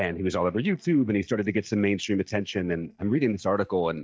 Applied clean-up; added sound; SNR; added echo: neural mask model DeepFilterNet 3.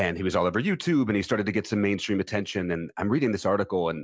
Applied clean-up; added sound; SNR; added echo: none; none; none; none.